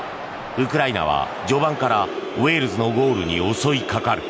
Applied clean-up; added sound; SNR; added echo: none; none; none; none.